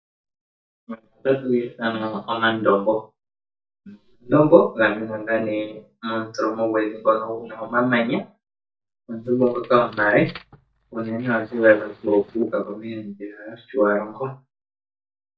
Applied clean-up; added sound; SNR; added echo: neural mask model DeepFilterNet 3.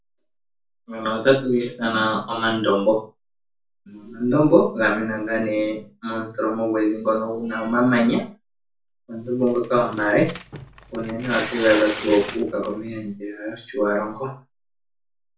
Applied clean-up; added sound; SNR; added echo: none; Tearing; 10 dB; reverberation time 0.3 s.